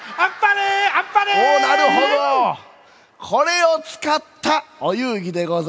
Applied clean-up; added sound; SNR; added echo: none; none; none; none.